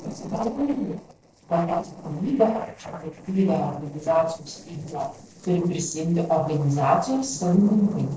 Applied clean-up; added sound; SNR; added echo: neural separator model SepFormer DNS4.